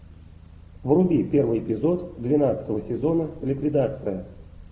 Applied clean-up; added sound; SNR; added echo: none; none; none; none.